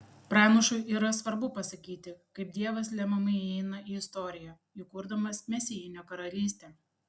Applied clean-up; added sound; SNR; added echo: none; none; none; none.